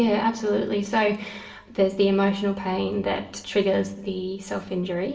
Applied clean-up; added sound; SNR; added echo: none; none; none; reverberation time 0.6 s.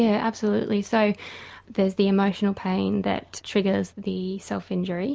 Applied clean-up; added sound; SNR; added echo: none; none; none; none.